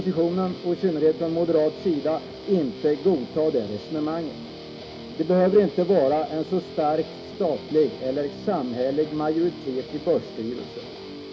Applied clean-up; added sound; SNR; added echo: none; Guitar; 14 dB; reverberation time 0.3 s.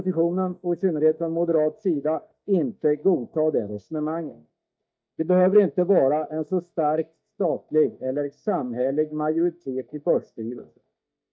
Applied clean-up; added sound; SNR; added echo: neural mask model DeepFilterNet 3.